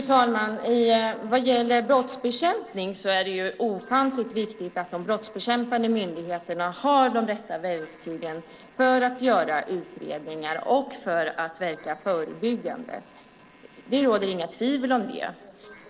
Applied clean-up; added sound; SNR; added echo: neural separator model SepFormer DNS4.